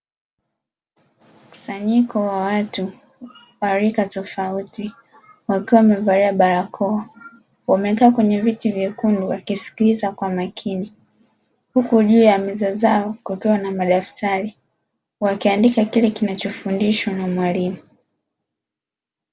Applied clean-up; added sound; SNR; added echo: none; none; none; none.